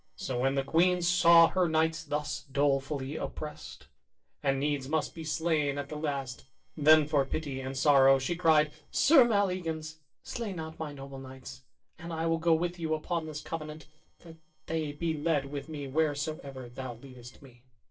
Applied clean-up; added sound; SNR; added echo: neural separator model SepFormer DNS4.